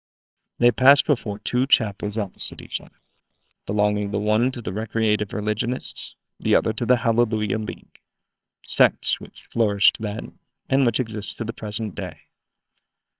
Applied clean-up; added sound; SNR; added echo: neural separator model SepFormer WHAMR!.